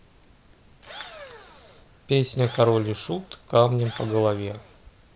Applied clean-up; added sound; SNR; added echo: none; Engine / Drill; 18 dB; none.